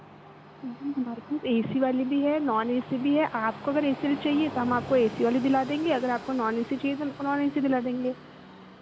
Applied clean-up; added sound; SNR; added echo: none; Train; 15 dB; none.